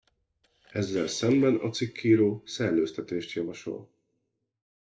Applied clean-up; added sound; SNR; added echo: neural separator model SepFormer DNS4.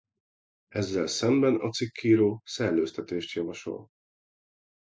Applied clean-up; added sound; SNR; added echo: none; none; none; none.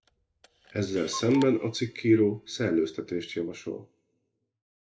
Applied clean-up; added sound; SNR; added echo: none; Clock; 18 dB; reverberation time 0.4 s.